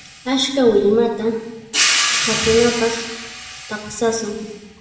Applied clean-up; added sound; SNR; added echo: none; Hi-hat; 4 dB; reverberation time 1.1 s.